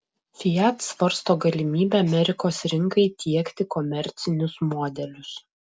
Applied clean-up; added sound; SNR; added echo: none; none; none; none.